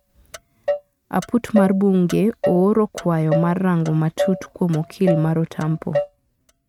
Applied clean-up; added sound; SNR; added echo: neural mask model RNNoise.